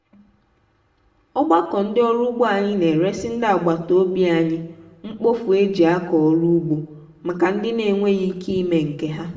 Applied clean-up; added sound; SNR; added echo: none; none; none; reverberation time 0.7 s.